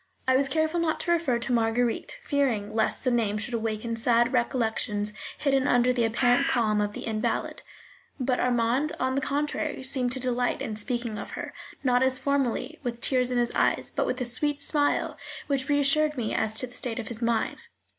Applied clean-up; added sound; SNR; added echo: none; Bird; 2 dB; none.